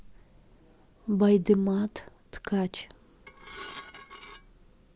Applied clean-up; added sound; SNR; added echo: none; Dishes, pots, and pans / Glass; 15 dB; none.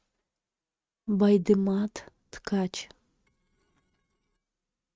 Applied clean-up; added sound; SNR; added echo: neural mask model RNNoise.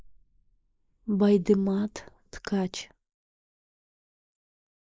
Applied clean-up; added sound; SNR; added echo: neural mask model Resemble Enhance denoiser.